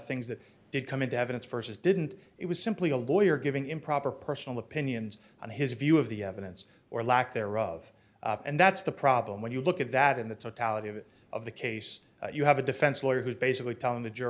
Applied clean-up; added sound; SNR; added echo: none; none; none; none.